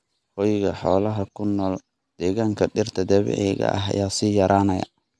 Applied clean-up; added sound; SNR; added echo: none; none; none; none.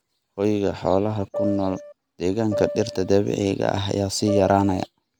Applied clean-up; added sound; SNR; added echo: none; Piano; 6 dB; none.